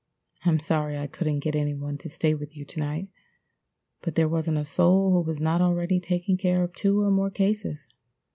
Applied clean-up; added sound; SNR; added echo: none; none; none; none.